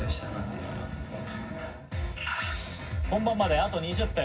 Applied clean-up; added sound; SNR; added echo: none; none; none; reverberation time 0.4 s.